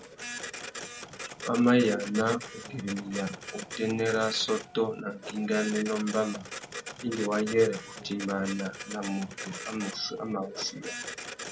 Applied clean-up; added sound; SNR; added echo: none; Printer; 10 dB; none.